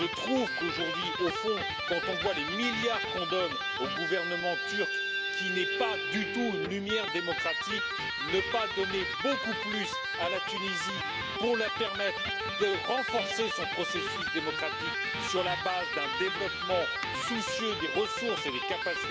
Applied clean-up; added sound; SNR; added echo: none; Electric guitar; -1 dB; none.